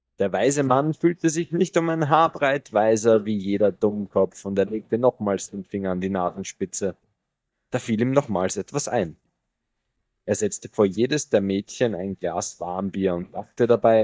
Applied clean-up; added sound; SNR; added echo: neural mask model DeepFilterNet 3.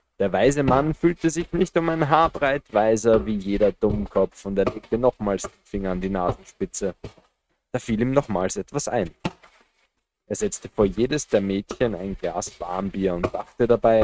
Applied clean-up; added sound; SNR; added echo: neural mask model RNNoise.